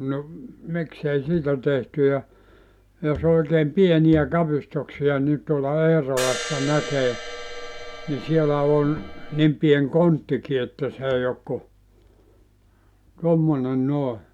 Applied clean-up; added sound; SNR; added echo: none; Crash cymbal; 10 dB; none.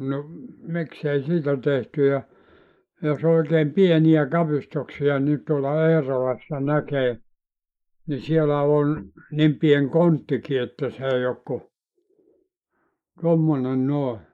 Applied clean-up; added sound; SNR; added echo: neural mask model Resemble Enhance denoiser.